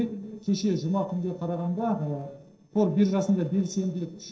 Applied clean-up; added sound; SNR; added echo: neural separator model SepFormer DNS4.